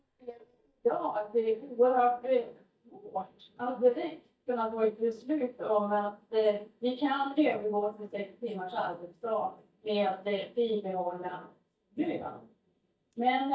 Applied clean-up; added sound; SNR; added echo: neural mask model DeepFilterNet 3.